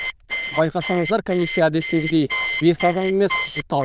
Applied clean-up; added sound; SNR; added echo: neural diffusion model UNIVERSE++.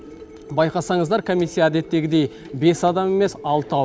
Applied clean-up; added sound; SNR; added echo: none; none; none; none.